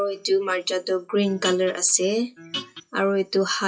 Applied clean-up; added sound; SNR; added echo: classical method WPE with log-MMSE.